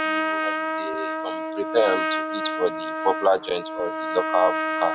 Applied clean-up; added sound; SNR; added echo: none; Trumpet; 1 dB; none.